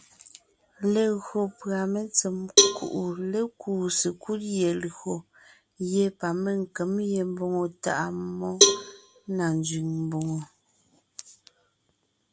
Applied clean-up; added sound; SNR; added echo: none; Cowbell; -2 dB; none.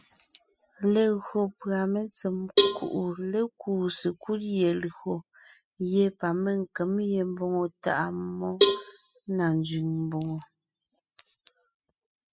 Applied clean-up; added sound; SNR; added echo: classical method spectral subtraction.